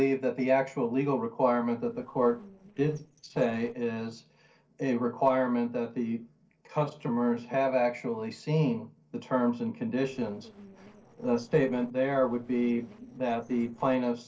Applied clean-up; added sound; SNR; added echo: neural separator model SepFormer DNS4.